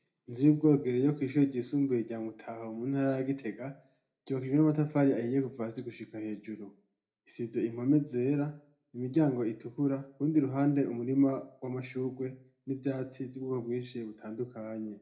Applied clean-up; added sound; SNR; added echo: none; none; none; reverberation time 0.4 s.